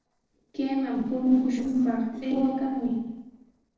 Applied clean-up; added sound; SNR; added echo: neural separator model SepFormer DNS4.